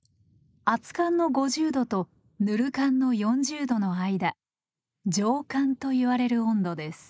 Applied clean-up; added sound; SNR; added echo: neural mask model Resemble Enhance denoiser.